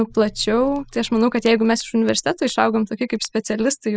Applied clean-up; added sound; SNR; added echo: classical method spectral subtraction.